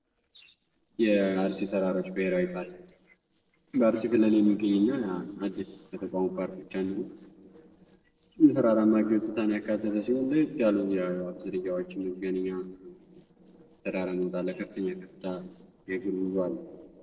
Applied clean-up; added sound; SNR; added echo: neural separator model SepFormer DNS4.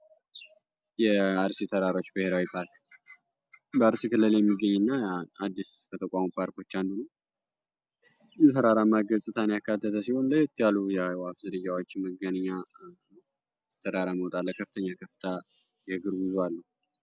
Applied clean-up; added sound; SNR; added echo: none; none; none; none.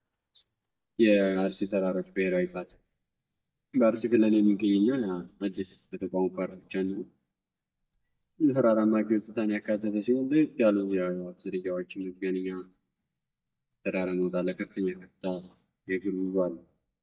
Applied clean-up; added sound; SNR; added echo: neural mask model DeepFilterNet 3.